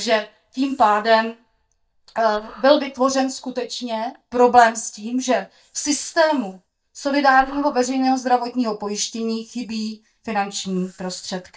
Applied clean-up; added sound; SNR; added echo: neural mask model DeepFilterNet 3.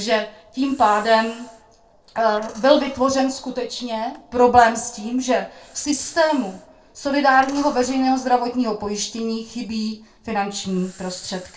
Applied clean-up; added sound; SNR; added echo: neural separator model SepFormer DNS4.